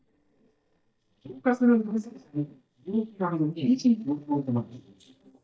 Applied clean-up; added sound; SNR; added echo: neural mask model DeepFilterNet 3.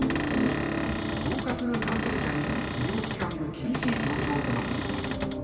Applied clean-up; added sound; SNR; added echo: none; Cupboard open or close / Door; 2 dB; reverberation time 2.3 s.